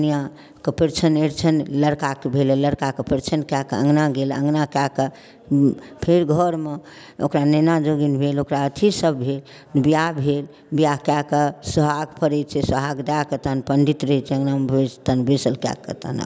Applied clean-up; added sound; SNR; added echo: none; none; none; none.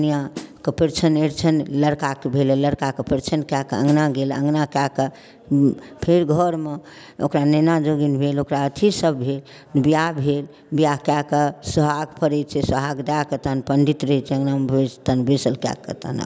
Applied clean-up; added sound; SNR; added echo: none; Snare drum; 17 dB; none.